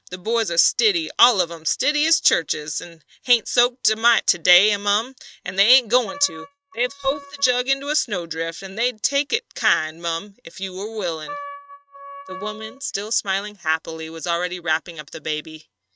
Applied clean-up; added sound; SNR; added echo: neural mask model RNNoise.